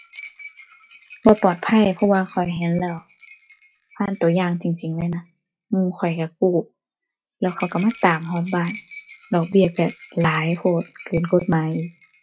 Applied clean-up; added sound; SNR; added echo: classical method log-MMSE.